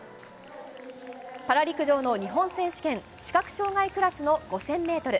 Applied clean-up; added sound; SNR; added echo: none; none; none; none.